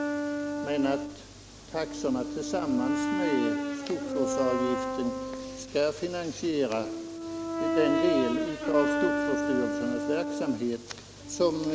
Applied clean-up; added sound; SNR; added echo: none; Brass instrument; 1 dB; none.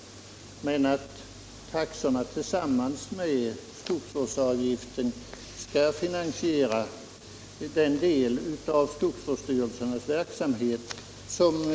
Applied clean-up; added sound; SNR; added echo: none; none; none; none.